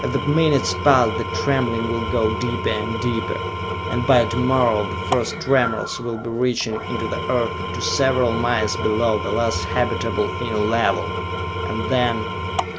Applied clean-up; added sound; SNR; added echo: none; Engine / Tools; 4 dB; none.